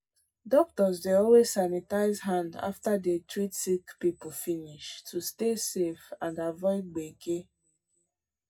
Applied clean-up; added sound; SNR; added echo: none; none; none; reverberation time 0.2 s.